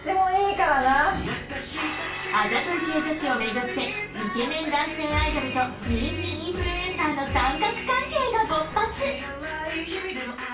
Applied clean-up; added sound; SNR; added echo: none; Organ; 19 dB; reverberation time 0.3 s.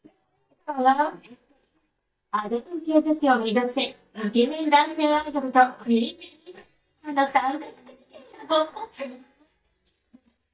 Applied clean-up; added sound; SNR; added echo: neural mask model DeepFilterNet 3.